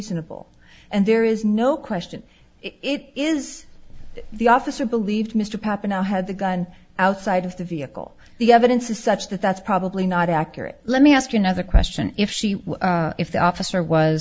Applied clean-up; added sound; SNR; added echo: none; none; none; none.